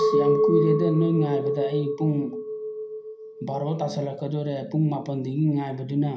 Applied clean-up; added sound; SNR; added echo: none; Chink, clink; 1 dB; reverberation time 0.3 s.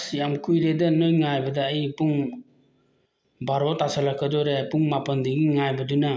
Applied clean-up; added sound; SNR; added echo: none; none; none; none.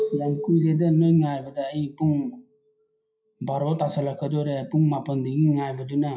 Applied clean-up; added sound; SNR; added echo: classical method WPE with log-MMSE.